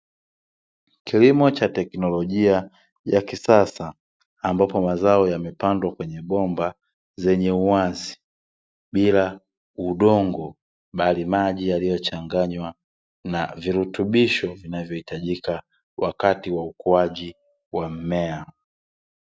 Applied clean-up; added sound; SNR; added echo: none; none; none; none.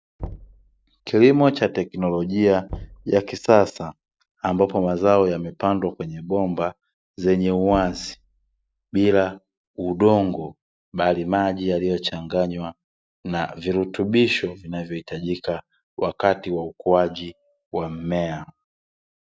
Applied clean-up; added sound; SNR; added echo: none; Knock; 18 dB; none.